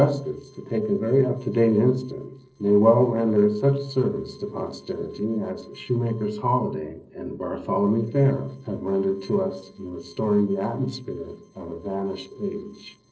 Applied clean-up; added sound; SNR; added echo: neural separator model SepFormer DNS4.